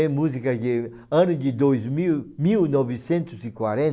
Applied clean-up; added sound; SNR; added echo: none; none; none; none.